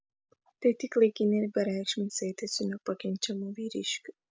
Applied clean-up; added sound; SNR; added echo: none; none; none; none.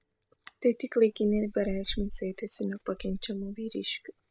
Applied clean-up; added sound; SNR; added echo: none; Chewing, mastication; 13 dB; none.